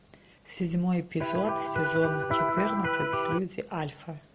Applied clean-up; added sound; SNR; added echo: none; Electric guitar; -2 dB; none.